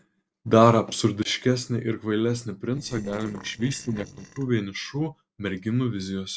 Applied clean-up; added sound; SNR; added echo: neural separator model SepFormer DNS4.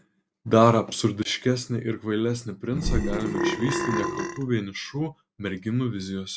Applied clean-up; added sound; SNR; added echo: none; Burping, eructation; 1 dB; none.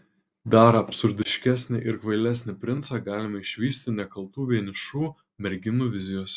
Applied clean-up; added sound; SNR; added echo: none; none; none; none.